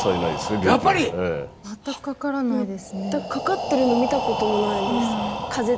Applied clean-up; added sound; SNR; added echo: none; Breathing; 6 dB; none.